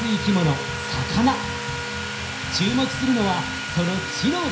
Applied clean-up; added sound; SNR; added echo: none; Sawing; 6 dB; reverberation time 0.5 s.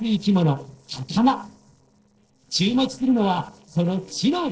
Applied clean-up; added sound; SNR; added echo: neural separator model SepFormer DNS4.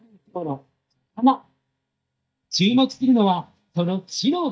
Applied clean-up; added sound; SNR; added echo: neural mask model DeepFilterNet 3.